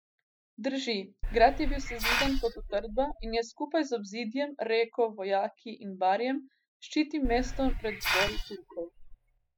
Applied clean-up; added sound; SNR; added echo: classical method spectral subtraction.